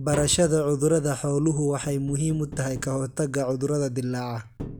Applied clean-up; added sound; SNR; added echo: none; Tap; 17 dB; none.